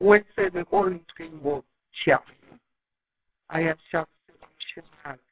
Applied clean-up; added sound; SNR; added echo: neural separator model SepFormer WHAMR!.